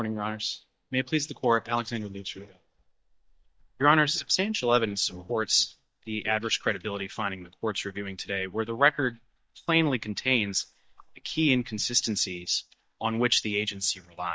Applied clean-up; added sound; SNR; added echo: neural mask model DeepFilterNet 3.